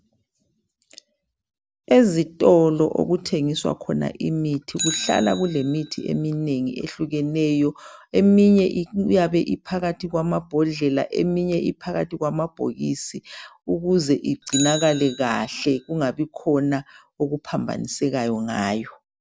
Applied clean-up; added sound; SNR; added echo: none; Bicycle; 17 dB; none.